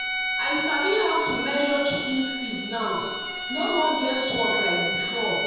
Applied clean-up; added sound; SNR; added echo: none; Bowed string instrument; 1 dB; reverberation time 1.2 s.